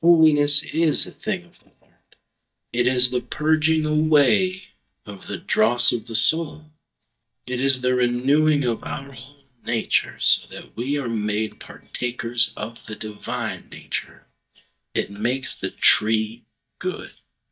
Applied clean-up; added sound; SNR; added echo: neural mask model DeepFilterNet 3.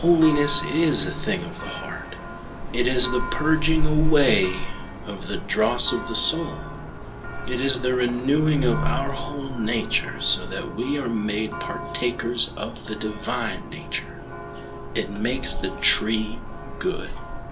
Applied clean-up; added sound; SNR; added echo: none; Church bell; 4 dB; reverberation time 0.2 s.